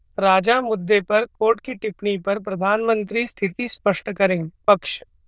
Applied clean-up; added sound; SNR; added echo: neural diffusion model UNIVERSE++.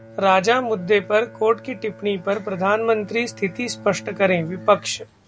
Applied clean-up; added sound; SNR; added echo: none; Bowed string instrument; 19 dB; none.